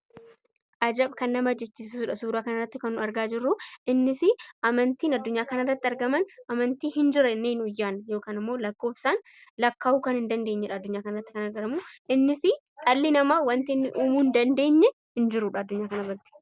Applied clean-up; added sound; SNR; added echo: none; none; none; none.